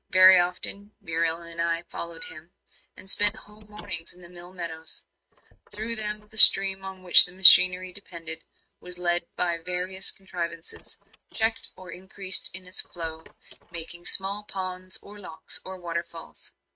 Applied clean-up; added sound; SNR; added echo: neural mask model RNNoise.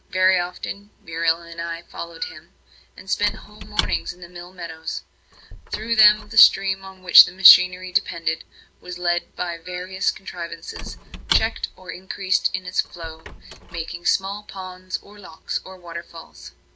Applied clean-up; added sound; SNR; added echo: none; Squeak / Wood; 12 dB; none.